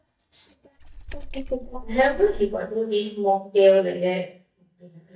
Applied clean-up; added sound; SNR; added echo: neural mask model DeepFilterNet 3.